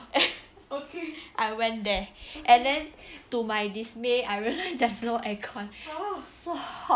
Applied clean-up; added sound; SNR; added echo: none; none; none; none.